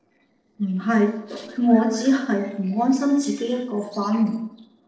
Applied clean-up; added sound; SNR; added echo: neural separator model SepFormer DNS4.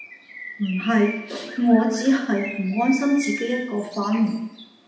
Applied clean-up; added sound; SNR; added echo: none; Bird; 15 dB; reverberation time 0.8 s.